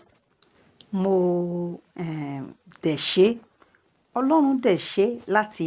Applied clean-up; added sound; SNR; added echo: none; none; none; none.